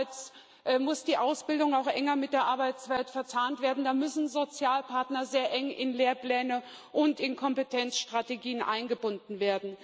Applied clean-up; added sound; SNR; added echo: none; none; none; none.